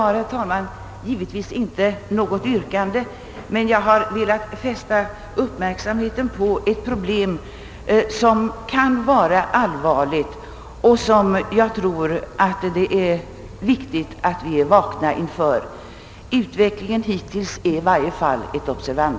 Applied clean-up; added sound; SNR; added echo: none; Insect; 19 dB; none.